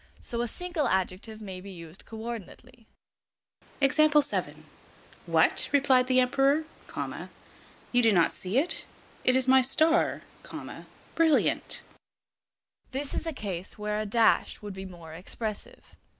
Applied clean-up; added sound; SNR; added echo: none; none; none; none.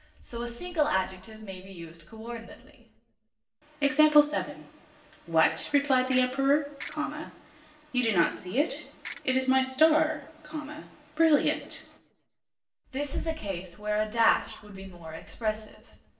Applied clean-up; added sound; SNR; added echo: none; Ratchet, pawl; 6 dB; reverberation time 0.8 s.